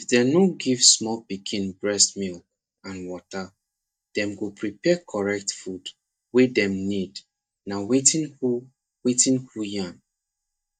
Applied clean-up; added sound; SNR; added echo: neural mask model DeepFilterNet 3.